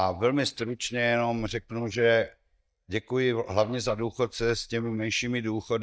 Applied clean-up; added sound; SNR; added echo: neural mask model DeepFilterNet 3.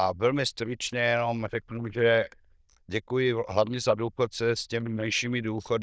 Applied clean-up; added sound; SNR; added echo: neural diffusion model UNIVERSE++.